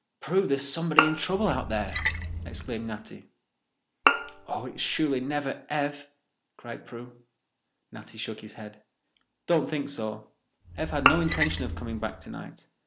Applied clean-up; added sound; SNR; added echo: none; Bowed string instrument + Splash, splatter; -2 dB; none.